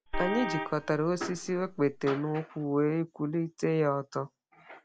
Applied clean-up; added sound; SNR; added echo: none; Vehicle horn, car horn, honking; 7 dB; none.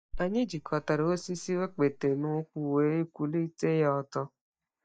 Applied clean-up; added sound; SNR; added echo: neural mask model DeepFilterNet 3.